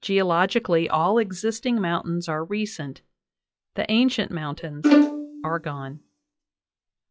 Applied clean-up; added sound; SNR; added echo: classical method log-MMSE.